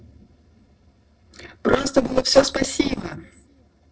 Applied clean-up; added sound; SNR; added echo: neural separator model SepFormer DNS4.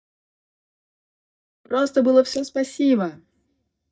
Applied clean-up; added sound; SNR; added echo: neural mask model DeepFilterNet 3.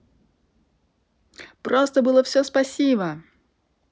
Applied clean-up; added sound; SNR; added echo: none; none; none; none.